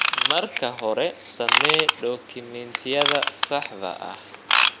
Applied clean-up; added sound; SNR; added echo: none; Ratchet, pawl / Tools; -3 dB; none.